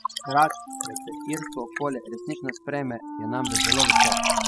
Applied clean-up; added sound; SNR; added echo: classical method spectral subtraction.